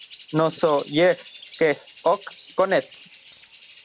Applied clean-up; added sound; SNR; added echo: none; Bird; 11 dB; none.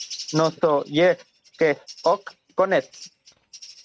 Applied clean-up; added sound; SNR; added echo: neural mask model RNNoise.